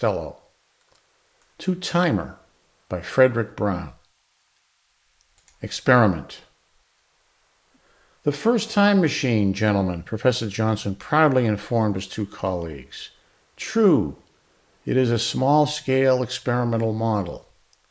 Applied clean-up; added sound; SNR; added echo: neural mask model Resemble Enhance denoiser.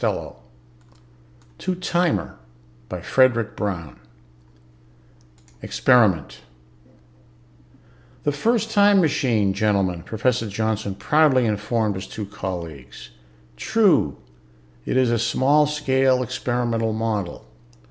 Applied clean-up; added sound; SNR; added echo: none; none; none; none.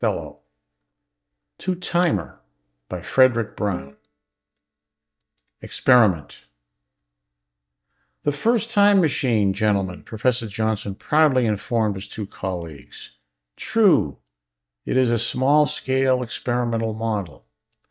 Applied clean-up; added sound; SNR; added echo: neural mask model DeepFilterNet 3.